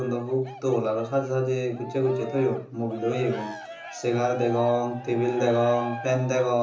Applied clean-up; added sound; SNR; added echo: none; Cheering; 14 dB; reverberation time 0.7 s.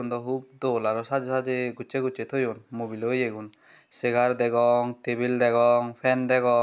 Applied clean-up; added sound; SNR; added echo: none; none; none; none.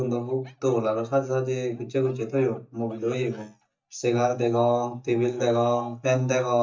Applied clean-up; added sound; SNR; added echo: neural mask model DeepFilterNet 3.